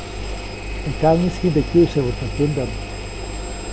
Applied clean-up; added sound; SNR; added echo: none; Engine; 6 dB; none.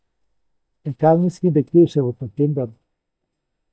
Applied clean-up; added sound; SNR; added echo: neural mask model DeepFilterNet 3.